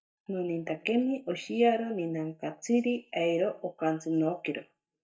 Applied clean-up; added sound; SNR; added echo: neural mask model DeepFilterNet 3.